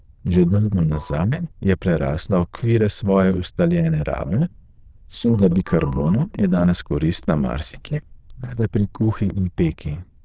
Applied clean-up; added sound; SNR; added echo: neural diffusion model UNIVERSE++.